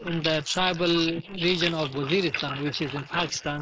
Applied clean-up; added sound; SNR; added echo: neural mask model Resemble Enhance denoiser.